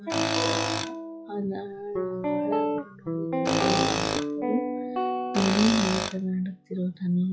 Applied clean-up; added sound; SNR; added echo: classical method log-MMSE.